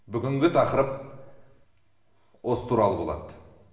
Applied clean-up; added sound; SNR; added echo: none; none; none; reverberation time 1.1 s.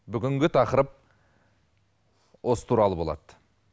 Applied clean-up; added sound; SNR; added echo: none; none; none; none.